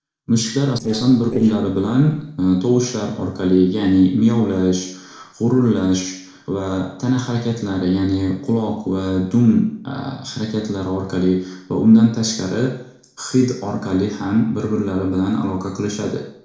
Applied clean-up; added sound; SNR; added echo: neural separator model SepFormer DNS4.